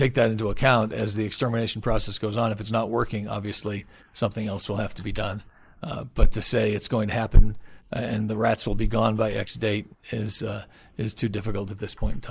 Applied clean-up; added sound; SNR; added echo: neural mask model Resemble Enhance denoiser.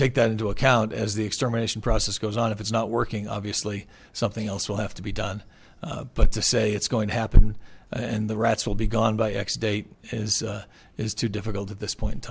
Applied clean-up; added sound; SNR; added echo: none; none; none; none.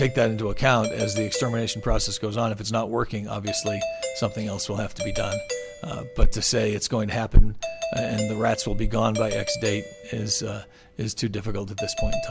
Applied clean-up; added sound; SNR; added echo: none; Doorbell; 11 dB; none.